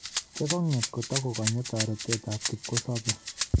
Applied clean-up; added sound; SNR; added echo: none; Rattle (instrument); -2 dB; none.